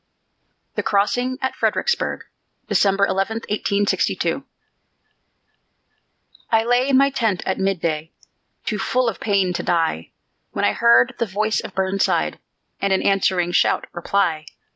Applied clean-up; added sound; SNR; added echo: none; none; none; none.